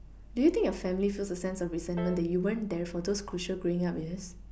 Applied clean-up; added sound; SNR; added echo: none; Piano; 18 dB; none.